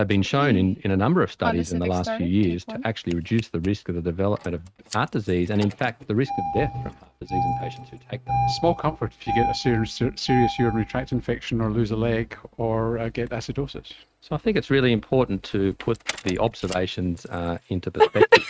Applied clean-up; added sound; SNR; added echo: neural mask model RNNoise.